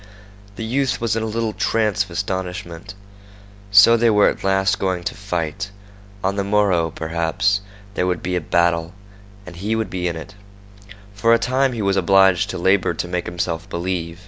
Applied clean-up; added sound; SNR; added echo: none; none; none; none.